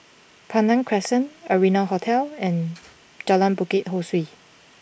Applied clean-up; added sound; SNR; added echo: none; none; none; none.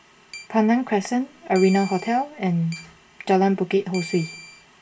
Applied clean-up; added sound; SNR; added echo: none; Keyboard (musical); 18 dB; reverberation time 0.2 s.